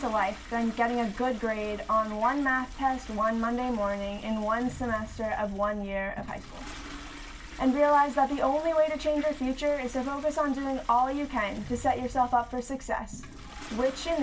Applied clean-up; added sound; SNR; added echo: none; Toilet flush; 18 dB; reverberation time 0.1 s.